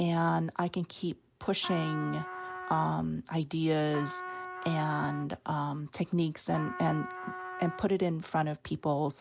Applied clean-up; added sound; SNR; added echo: none; Trumpet; 11 dB; none.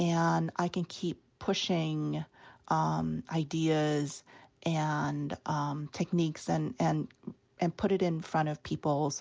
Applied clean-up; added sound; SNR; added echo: none; none; none; none.